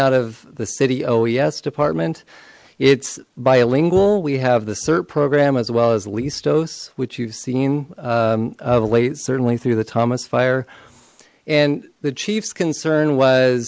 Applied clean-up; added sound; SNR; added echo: none; none; none; none.